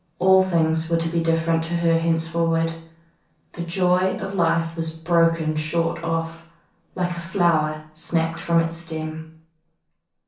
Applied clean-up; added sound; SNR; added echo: none; none; none; reverberation time 0.6 s.